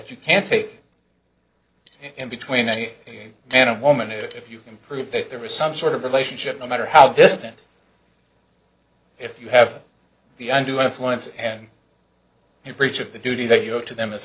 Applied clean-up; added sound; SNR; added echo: neural separator model SepFormer DNS4.